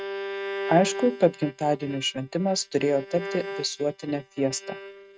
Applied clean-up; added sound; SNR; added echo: neural mask model RNNoise.